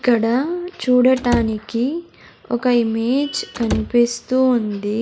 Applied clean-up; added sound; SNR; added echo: none; Slam / Wood; 9 dB; none.